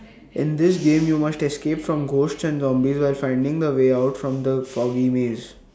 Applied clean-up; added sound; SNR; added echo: none; none; none; none.